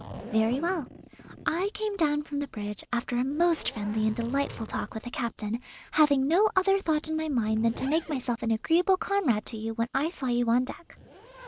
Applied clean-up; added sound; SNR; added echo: none; Zipper (clothing); 19 dB; none.